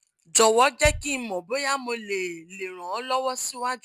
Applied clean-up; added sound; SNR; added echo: none; Bass drum; 12 dB; none.